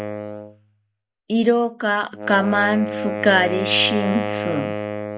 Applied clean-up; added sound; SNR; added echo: none; Wind instrument, woodwind instrument; 6 dB; none.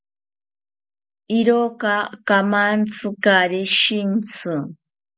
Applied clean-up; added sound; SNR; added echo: none; none; none; none.